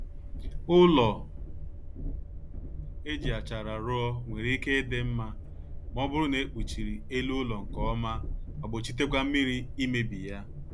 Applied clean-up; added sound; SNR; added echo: none; Train; 6 dB; none.